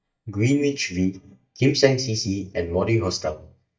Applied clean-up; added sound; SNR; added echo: neural mask model DeepFilterNet 3.